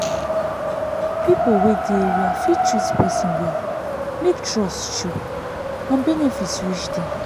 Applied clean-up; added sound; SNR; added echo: none; Wind; 0 dB; none.